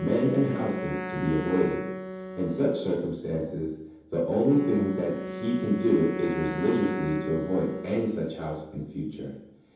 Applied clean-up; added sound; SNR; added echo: none; Wind instrument, woodwind instrument; 10 dB; reverberation time 0.9 s.